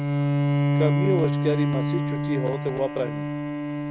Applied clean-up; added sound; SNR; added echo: none; Bowed string instrument; -4 dB; none.